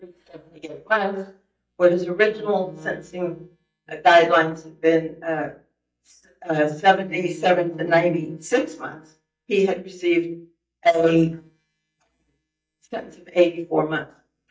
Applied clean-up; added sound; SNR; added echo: neural mask model DeepFilterNet 3.